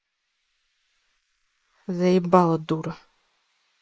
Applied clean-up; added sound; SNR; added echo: neural mask model Resemble Enhance denoiser.